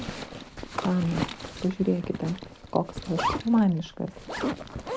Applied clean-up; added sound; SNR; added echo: none; Zipper (clothing); 6 dB; none.